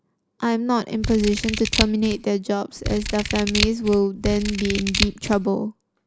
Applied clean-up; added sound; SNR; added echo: none; Scissors; 4 dB; none.